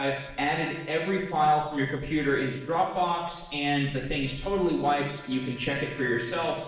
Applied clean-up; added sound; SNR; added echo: neural separator model SepFormer DNS4.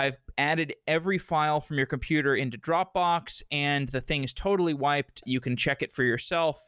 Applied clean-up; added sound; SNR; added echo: none; none; none; none.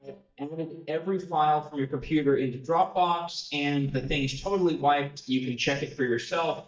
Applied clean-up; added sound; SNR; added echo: neural mask model DeepFilterNet 3.